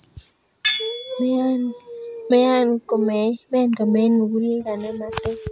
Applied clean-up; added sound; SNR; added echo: none; Tools; 9 dB; none.